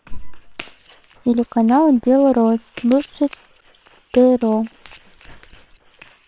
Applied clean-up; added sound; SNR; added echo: neural separator model SepFormer WHAM!.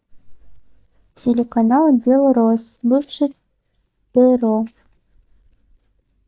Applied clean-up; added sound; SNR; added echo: neural mask model DeepFilterNet 3.